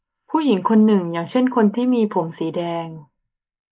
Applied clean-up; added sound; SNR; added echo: neural mask model Resemble Enhance denoiser.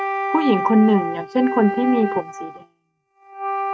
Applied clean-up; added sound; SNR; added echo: neural mask model RNNoise.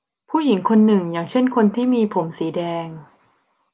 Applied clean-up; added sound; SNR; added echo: none; none; none; none.